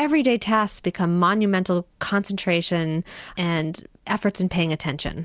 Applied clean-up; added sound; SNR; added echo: none; none; none; none.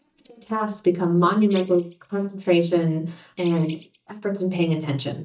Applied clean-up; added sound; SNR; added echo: neural mask model DeepFilterNet 3.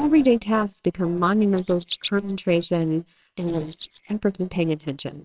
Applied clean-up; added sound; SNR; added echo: neural separator model SepFormer WHAMR!.